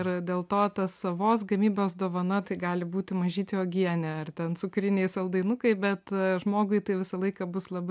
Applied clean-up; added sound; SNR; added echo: none; none; none; none.